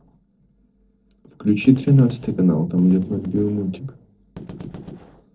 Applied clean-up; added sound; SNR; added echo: neural separator model SepFormer DNS4.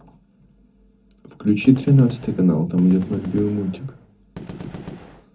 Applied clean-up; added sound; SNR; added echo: none; Gunshot, gunfire; 16 dB; reverberation time 0.3 s.